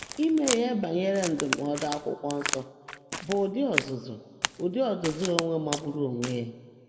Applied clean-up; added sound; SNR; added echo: none; Crack; 7 dB; reverberation time 1.4 s.